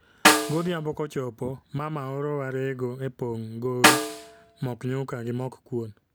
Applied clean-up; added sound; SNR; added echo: none; Snare drum; -4 dB; none.